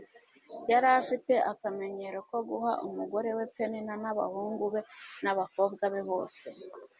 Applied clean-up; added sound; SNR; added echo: none; none; none; none.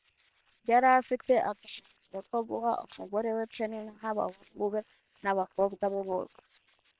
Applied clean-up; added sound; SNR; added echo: neural separator model SepFormer WHAM!.